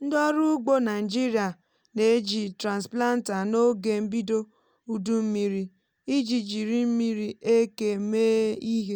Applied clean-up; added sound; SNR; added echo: none; none; none; none.